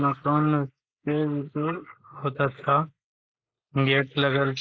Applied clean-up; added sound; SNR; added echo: neural mask model Resemble Enhance denoiser.